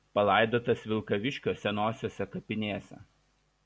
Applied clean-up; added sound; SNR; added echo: none; none; none; none.